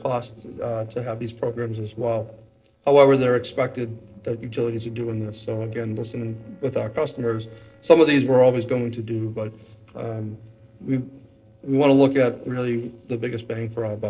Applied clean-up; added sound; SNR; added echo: neural separator model SepFormer DNS4.